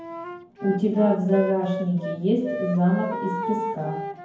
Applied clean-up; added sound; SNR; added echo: none; Wind instrument, woodwind instrument; 8 dB; reverberation time 0.9 s.